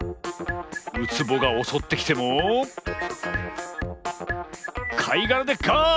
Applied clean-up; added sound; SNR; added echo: none; none; none; none.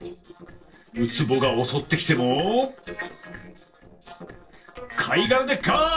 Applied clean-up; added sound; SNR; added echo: neural separator model SepFormer DNS4.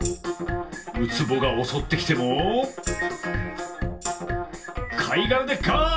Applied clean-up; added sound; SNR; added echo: none; Tambourine; 14 dB; reverberation time 0.2 s.